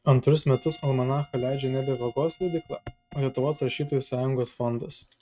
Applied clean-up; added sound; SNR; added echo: neural mask model RNNoise.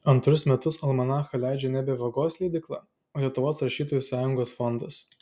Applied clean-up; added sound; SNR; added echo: none; none; none; none.